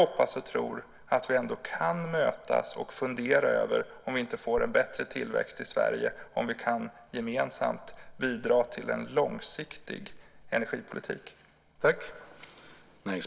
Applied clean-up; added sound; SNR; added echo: none; none; none; none.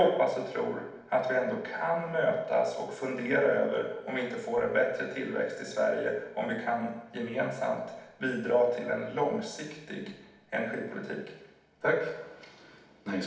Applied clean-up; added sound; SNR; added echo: none; none; none; reverberation time 0.8 s.